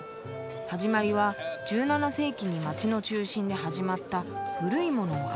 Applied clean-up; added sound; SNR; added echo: none; none; none; none.